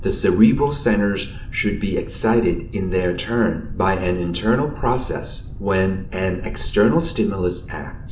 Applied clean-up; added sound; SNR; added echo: none; Boat, Water vehicle; 10 dB; reverberation time 0.6 s.